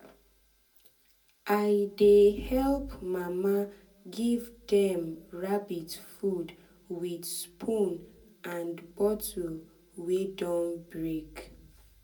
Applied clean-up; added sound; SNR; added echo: none; none; none; reverberation time 0.2 s.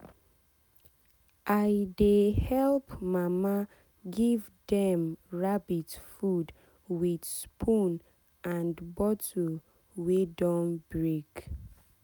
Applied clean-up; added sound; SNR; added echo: none; none; none; none.